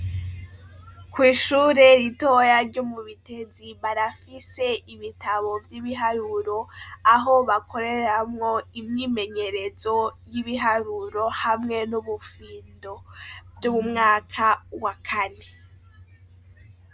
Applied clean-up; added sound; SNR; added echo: none; none; none; none.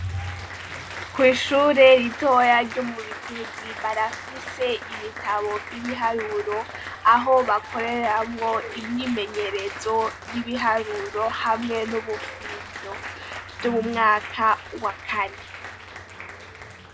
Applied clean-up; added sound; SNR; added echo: none; Applause; 12 dB; none.